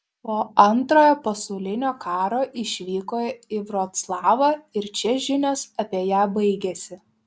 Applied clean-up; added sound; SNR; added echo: none; none; none; none.